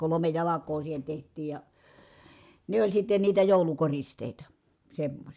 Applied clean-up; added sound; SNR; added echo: none; none; none; none.